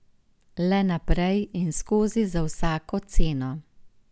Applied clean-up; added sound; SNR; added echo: none; none; none; none.